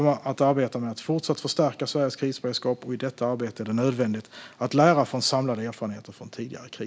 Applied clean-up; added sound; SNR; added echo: none; none; none; none.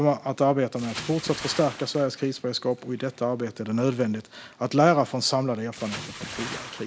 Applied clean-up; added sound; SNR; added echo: none; Bathtub (filling or washing) / Splash, splatter; 16 dB; none.